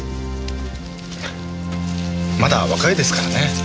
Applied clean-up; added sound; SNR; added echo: none; none; none; none.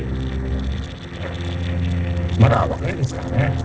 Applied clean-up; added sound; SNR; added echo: neural separator model SepFormer DNS4.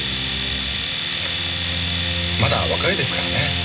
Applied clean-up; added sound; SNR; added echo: none; Domestic sounds, home sounds; -2 dB; reverberation time 0.2 s.